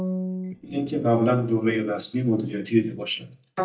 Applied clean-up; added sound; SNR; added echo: neural mask model DeepFilterNet 3.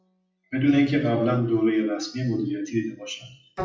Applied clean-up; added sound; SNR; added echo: classical method WPE with log-MMSE.